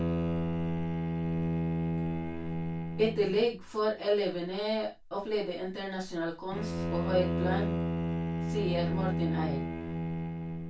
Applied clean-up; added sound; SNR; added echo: none; Bowed string instrument; -1 dB; reverberation time 0.2 s.